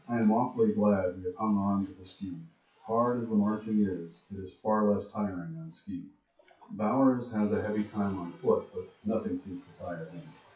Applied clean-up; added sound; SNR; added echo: classical method WPE with log-MMSE.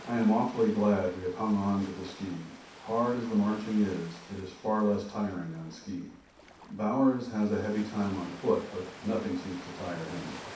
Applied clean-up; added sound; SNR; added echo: none; Ocean; 17 dB; reverberation time 0.6 s.